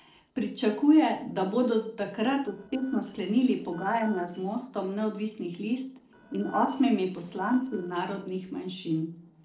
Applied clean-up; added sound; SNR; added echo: neural separator model SepFormer DNS4.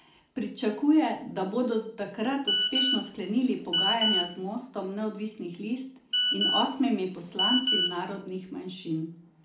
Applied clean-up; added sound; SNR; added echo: none; Telephone; -1 dB; reverberation time 0.4 s.